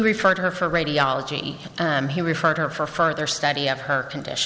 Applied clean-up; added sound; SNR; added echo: none; none; none; none.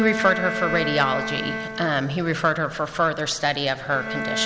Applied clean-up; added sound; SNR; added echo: none; Bowed string instrument; 7 dB; none.